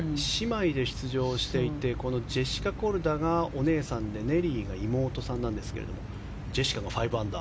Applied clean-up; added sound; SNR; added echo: none; none; none; none.